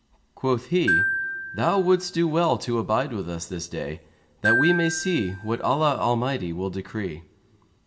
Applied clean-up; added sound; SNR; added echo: none; Glockenspiel; 5 dB; reverberation time 0.5 s.